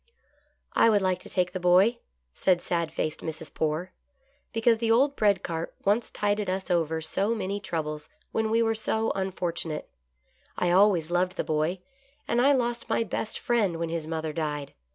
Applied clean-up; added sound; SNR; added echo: none; none; none; none.